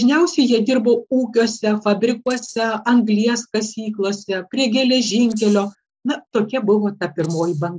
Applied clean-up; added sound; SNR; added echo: neural separator model SepFormer DNS4.